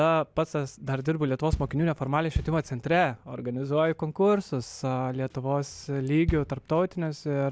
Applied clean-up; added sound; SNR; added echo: none; Bass drum; 7 dB; none.